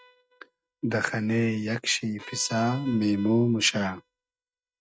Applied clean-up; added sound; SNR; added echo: neural mask model RNNoise.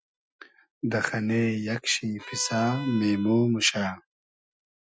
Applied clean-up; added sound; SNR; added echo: classical method Wiener filter.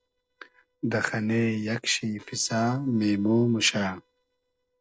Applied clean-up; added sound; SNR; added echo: neural separator model SepFormer DNS4.